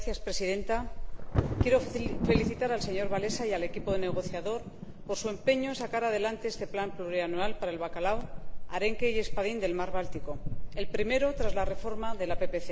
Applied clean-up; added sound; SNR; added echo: none; Thunder / Wind / Bird vocalization, bird call, bird song; -1 dB; none.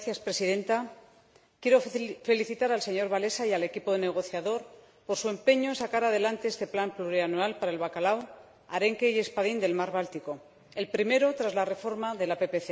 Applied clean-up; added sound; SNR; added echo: none; none; none; none.